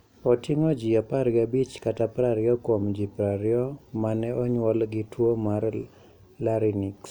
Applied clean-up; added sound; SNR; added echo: none; none; none; none.